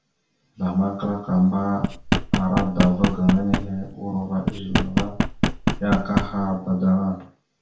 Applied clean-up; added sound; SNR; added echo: none; Knock; 0 dB; reverberation time 0.4 s.